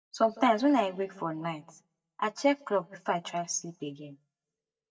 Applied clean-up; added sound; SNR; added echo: neural mask model DeepFilterNet 3.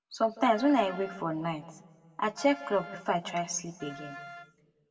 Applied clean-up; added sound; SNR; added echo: none; Wind instrument, woodwind instrument; 17 dB; reverberation time 1.0 s.